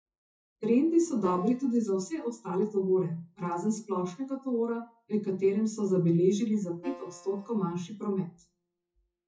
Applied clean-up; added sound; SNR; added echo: classical method WPE with log-MMSE.